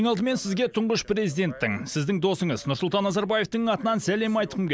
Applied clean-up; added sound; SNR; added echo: none; none; none; none.